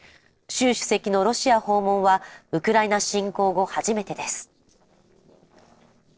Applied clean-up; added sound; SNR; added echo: neural separator model SepFormer DNS4.